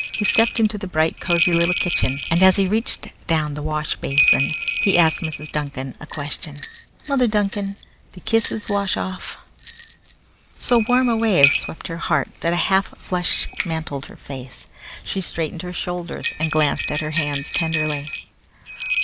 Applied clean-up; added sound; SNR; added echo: none; Bell; 5 dB; none.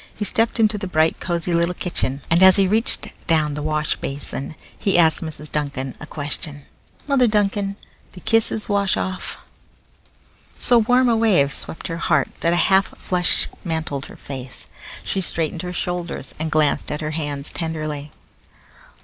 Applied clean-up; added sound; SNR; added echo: none; none; none; none.